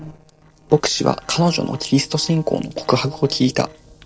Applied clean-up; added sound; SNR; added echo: neural separator model SepFormer DNS4.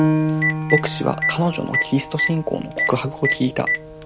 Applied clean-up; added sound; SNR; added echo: none; Piano + Telephone; 0 dB; none.